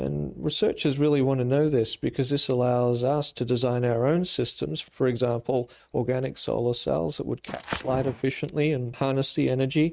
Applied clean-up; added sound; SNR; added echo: neural mask model RNNoise.